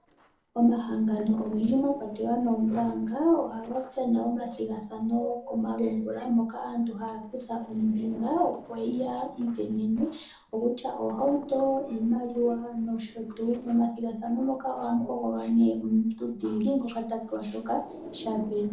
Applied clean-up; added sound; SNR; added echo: neural separator model SepFormer DNS4.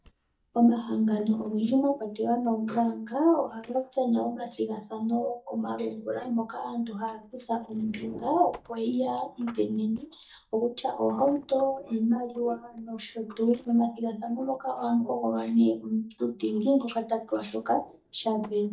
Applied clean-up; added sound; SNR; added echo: neural mask model DeepFilterNet 3.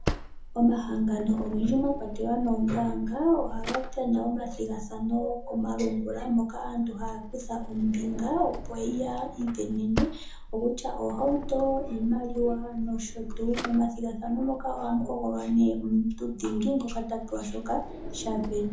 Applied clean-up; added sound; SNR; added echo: none; Drawer open or close; 8 dB; reverberation time 0.6 s.